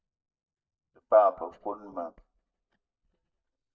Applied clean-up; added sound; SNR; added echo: neural mask model DeepFilterNet 3.